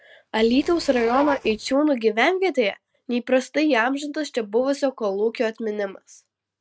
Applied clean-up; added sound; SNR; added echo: neural mask model RNNoise.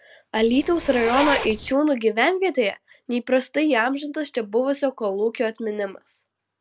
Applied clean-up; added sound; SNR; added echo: none; Zipper (clothing); 6 dB; none.